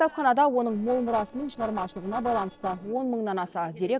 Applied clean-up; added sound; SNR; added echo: neural separator model SepFormer DNS4.